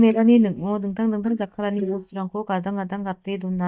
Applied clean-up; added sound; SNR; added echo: neural mask model DeepFilterNet 3.